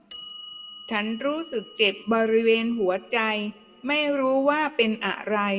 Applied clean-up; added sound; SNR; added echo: none; Clock; 17 dB; reverberation time 1.3 s.